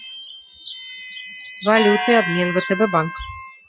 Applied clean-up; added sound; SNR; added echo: classical method Wiener filter.